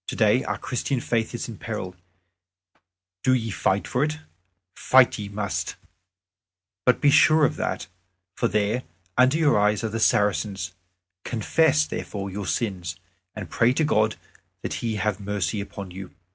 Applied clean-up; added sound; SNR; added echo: none; none; none; none.